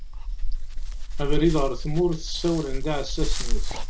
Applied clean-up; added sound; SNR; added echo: none; Dog; -4 dB; none.